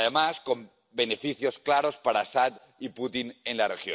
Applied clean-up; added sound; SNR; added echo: none; none; none; none.